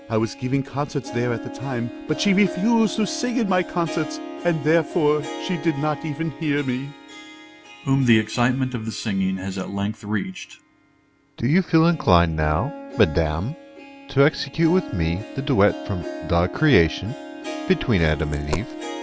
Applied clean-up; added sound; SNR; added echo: none; Coin (dropping) + Harp; 12 dB; none.